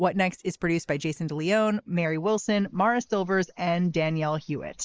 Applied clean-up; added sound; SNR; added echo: neural mask model Resemble Enhance denoiser.